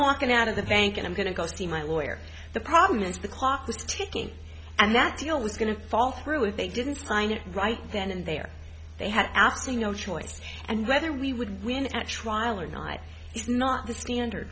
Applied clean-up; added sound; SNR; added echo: none; none; none; none.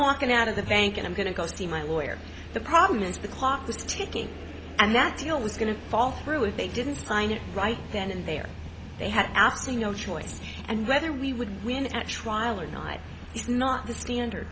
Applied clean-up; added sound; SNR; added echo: none; Train; 15 dB; none.